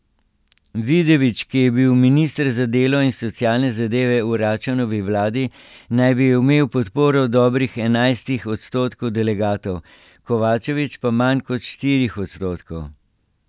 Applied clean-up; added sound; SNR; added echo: none; none; none; none.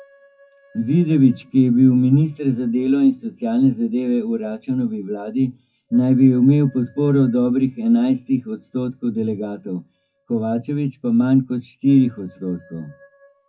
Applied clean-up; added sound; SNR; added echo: classical method WPE with log-MMSE.